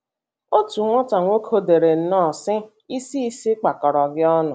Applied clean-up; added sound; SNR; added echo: none; none; none; none.